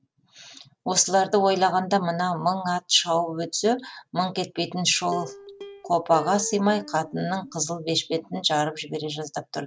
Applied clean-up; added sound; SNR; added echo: none; Plucked string instrument; 16 dB; none.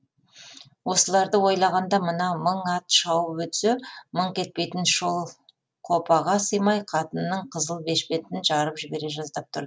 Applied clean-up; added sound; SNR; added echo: none; none; none; none.